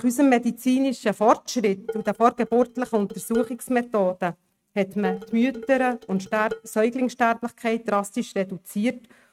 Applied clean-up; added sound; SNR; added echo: neural mask model RNNoise.